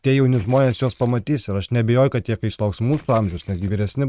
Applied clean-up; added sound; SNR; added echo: neural mask model RNNoise.